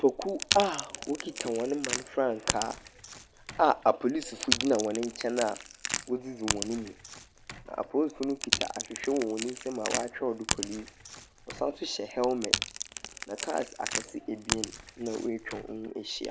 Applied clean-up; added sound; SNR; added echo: none; Crack / Crackle; 5 dB; none.